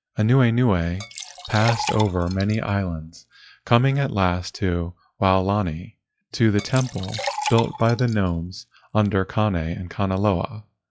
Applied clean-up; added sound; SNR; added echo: classical method log-MMSE.